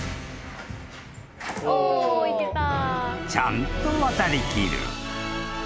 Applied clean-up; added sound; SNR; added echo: none; none; none; none.